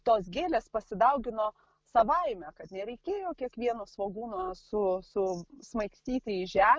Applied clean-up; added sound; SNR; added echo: none; none; none; none.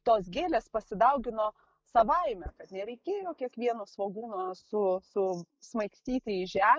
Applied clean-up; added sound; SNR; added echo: neural mask model DeepFilterNet 3.